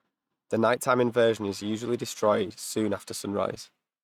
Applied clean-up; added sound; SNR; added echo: neural mask model RNNoise.